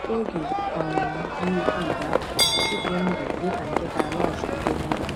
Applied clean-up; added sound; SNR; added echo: none; Livestock, farm animals, working animals; -4 dB; none.